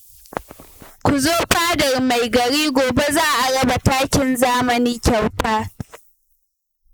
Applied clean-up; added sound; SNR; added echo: neural mask model Resemble Enhance denoiser.